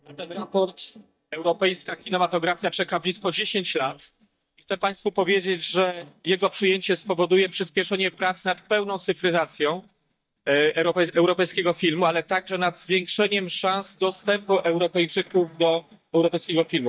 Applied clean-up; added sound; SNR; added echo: neural mask model DeepFilterNet 3.